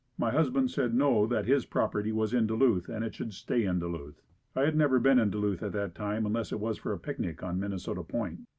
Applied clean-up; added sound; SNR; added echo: none; none; none; none.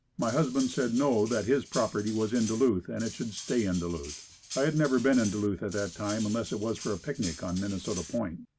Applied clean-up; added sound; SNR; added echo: none; Cutlery, silverware; 14 dB; none.